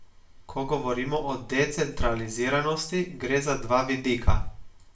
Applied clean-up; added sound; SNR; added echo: none; none; none; reverberation time 0.3 s.